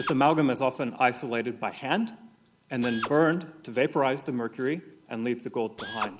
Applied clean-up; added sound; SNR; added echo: none; Drill; 15 dB; none.